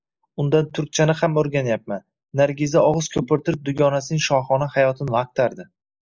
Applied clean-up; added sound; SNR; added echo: neural mask model Resemble Enhance denoiser.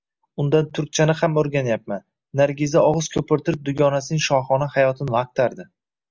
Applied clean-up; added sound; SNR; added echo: none; none; none; none.